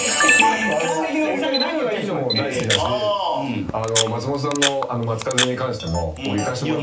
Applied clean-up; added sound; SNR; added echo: none; Camera; 2 dB; reverberation time 0.3 s.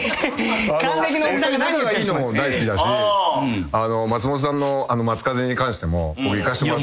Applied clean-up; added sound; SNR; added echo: none; none; none; none.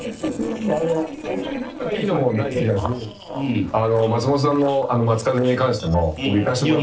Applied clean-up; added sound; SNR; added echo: neural separator model SepFormer DNS4.